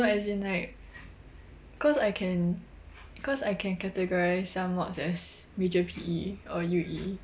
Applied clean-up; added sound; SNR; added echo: none; none; none; none.